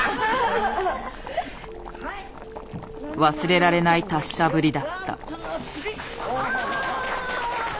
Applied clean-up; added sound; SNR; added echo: none; Boiling; 14 dB; none.